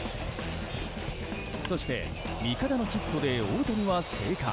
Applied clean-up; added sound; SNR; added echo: none; none; none; none.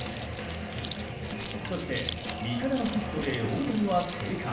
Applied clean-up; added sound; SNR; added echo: none; Keys jangling; 13 dB; reverberation time 0.8 s.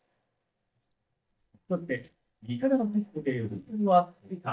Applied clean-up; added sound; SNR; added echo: neural mask model DeepFilterNet 3.